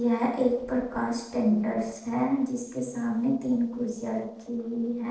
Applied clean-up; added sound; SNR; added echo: neural separator model SepFormer DNS4.